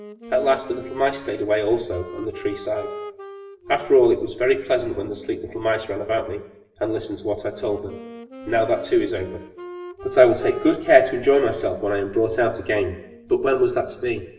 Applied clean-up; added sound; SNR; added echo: none; Wind instrument, woodwind instrument; 17 dB; reverberation time 0.8 s.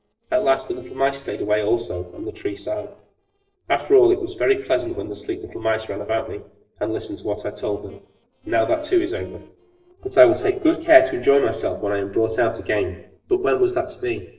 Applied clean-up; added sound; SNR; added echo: neural separator model SepFormer DNS4.